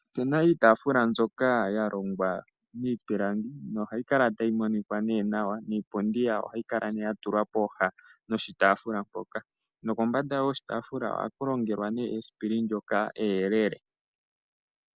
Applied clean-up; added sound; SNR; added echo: none; none; none; none.